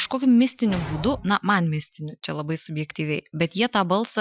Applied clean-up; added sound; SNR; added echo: classical method Wiener filter.